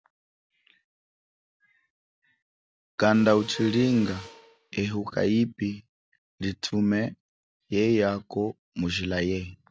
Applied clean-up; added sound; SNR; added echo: none; Mechanisms; 17 dB; none.